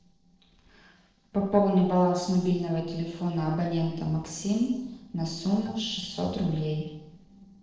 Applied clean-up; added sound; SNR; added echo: neural separator model SepFormer DNS4.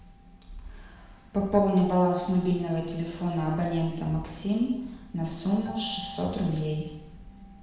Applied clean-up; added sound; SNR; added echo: none; Acoustic guitar; 19 dB; reverberation time 0.9 s.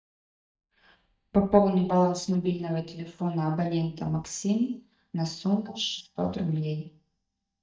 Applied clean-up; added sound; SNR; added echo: neural mask model DeepFilterNet 3.